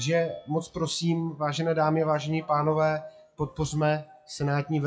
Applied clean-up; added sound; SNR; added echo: classical method WPE with log-MMSE.